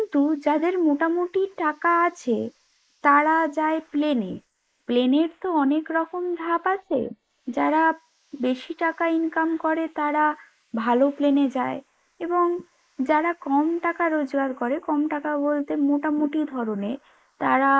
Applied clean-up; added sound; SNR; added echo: neural mask model Resemble Enhance denoiser.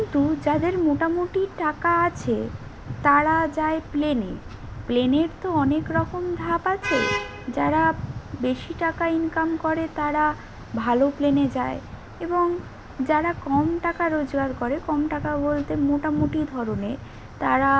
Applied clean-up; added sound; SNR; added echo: none; Traffic noise, roadway noise / Vehicle horn, car horn, honking; 15 dB; none.